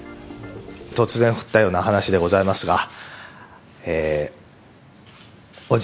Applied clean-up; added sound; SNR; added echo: none; none; none; none.